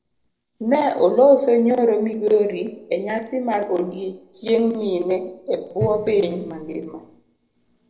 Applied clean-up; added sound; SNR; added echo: neural separator model SepFormer DNS4.